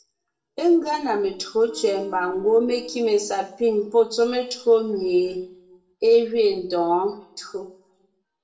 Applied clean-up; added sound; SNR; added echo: neural separator model SepFormer DNS4.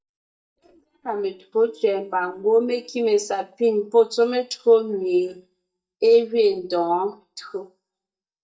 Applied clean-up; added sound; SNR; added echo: neural mask model DeepFilterNet 3.